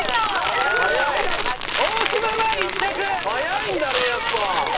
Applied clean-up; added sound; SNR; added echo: none; Crumpling, crinkling; 3 dB; reverberation time 0.2 s.